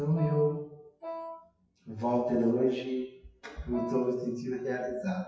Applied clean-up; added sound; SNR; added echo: classical method WPE with log-MMSE.